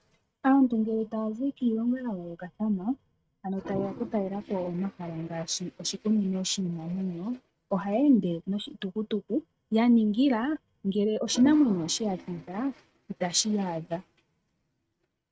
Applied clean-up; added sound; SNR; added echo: neural mask model RNNoise.